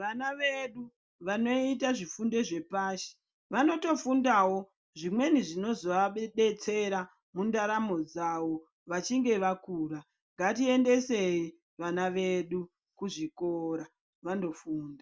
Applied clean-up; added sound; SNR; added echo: none; none; none; none.